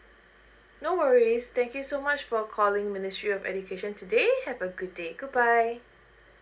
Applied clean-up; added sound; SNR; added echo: none; none; none; none.